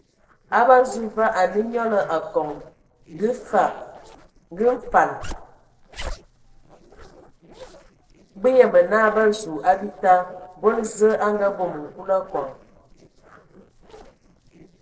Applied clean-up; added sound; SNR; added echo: neural separator model SepFormer DNS4.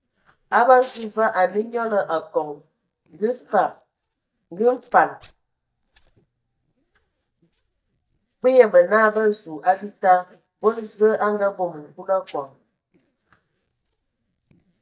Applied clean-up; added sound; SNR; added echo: neural mask model DeepFilterNet 3.